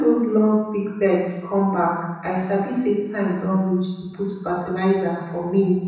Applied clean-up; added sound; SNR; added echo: none; none; none; reverberation time 1.1 s.